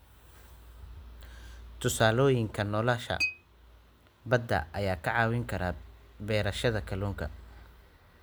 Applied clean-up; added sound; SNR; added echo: none; Chink, clink; 15 dB; none.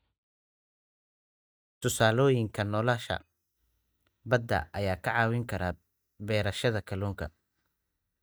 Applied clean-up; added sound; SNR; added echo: neural mask model DeepFilterNet 3.